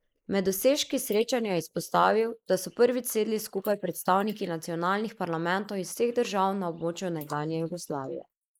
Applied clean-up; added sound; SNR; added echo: neural mask model Resemble Enhance denoiser.